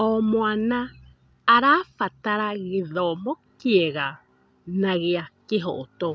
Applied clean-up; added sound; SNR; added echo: none; none; none; none.